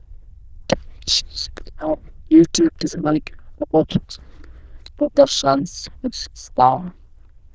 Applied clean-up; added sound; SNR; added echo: neural diffusion model UNIVERSE++.